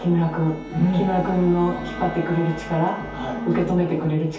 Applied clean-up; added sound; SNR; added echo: none; Bowed string instrument; 18 dB; reverberation time 0.6 s.